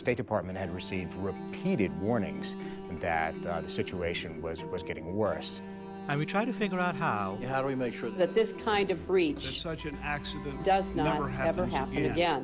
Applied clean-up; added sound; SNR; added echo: none; Alarm; 10 dB; none.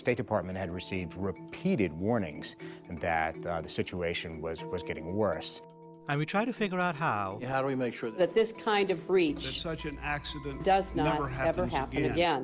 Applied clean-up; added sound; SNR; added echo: none; none; none; none.